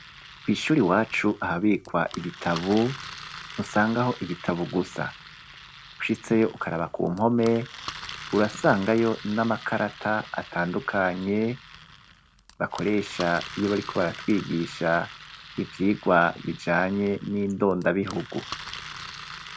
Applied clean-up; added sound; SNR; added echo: none; Engine; 16 dB; none.